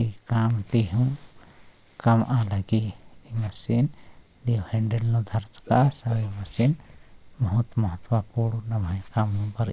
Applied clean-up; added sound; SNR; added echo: neural mask model Resemble Enhance denoiser.